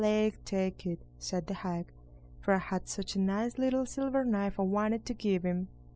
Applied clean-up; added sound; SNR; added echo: none; none; none; none.